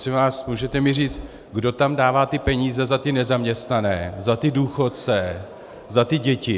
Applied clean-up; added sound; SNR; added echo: none; none; none; none.